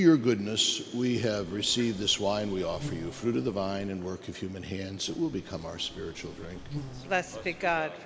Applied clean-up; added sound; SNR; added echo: none; Insect; 14 dB; none.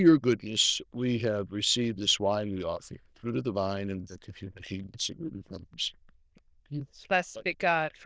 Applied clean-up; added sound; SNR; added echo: neural diffusion model UNIVERSE++.